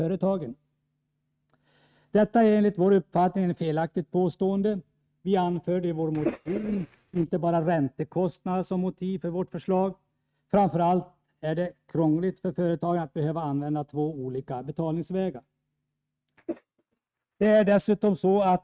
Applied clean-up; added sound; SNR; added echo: neural mask model RNNoise.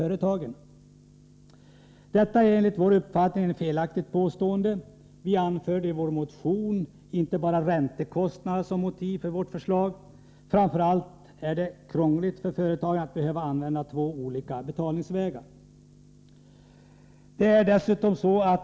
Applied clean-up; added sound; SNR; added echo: none; none; none; none.